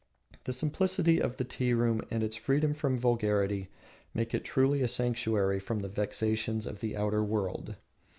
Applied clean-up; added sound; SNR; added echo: none; none; none; none.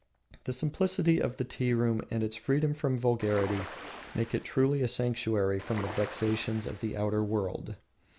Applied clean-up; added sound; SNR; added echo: none; Ocean; 13 dB; none.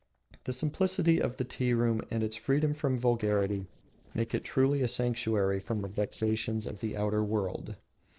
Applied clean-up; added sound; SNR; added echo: neural separator model SepFormer DNS4.